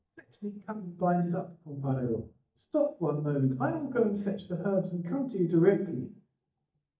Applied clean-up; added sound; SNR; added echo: neural mask model DeepFilterNet 3.